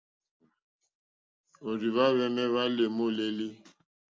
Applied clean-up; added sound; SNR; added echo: none; none; none; none.